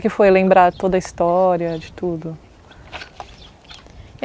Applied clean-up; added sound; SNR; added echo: none; none; none; none.